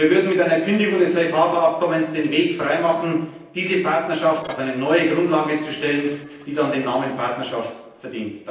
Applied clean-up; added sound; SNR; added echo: neural separator model SepFormer DNS4.